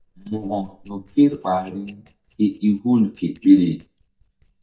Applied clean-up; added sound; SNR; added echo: neural mask model DeepFilterNet 3.